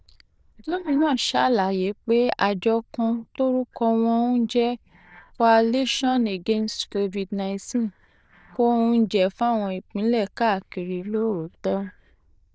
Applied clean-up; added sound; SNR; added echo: neural diffusion model UNIVERSE++.